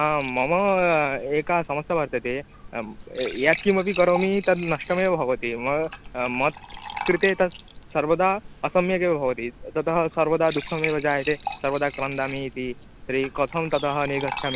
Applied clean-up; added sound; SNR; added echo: none; Fill (with liquid) / Trickle, dribble / Glass; 13 dB; none.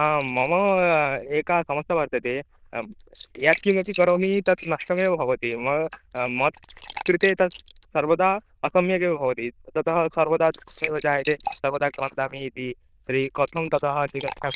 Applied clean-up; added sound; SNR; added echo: neural diffusion model UNIVERSE++.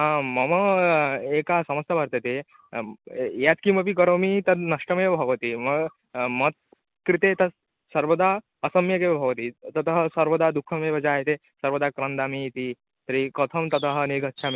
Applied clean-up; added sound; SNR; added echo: none; none; none; none.